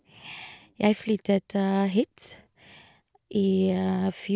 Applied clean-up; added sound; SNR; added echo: none; none; none; none.